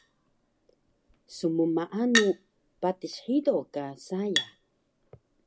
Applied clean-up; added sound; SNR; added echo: none; Chink, clink; 7 dB; none.